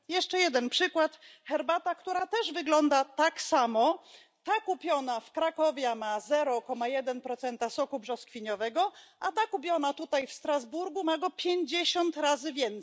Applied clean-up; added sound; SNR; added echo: none; none; none; none.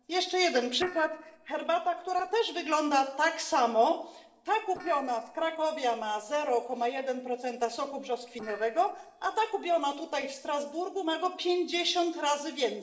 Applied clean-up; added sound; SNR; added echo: neural separator model SepFormer DNS4.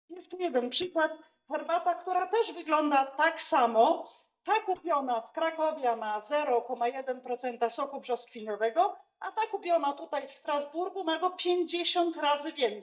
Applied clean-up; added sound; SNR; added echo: neural mask model DeepFilterNet 3.